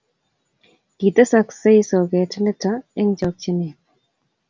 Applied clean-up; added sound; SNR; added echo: none; none; none; none.